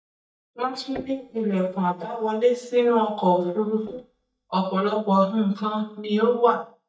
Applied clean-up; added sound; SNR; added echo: neural mask model DeepFilterNet 3.